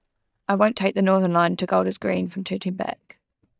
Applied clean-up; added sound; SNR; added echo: neural mask model DeepFilterNet 3.